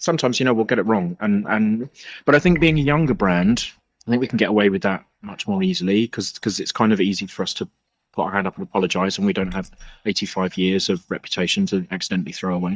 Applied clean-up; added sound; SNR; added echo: neural mask model DeepFilterNet 3.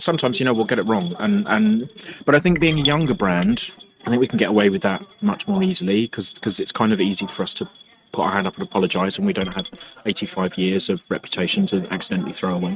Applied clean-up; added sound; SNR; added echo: neural mask model RNNoise.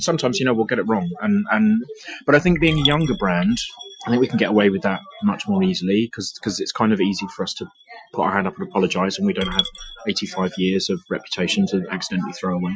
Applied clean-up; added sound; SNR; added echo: classical method Wiener filter.